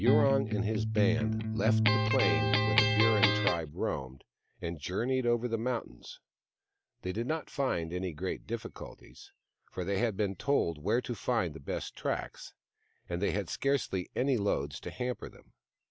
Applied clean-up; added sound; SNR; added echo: none; Electric guitar; -4 dB; none.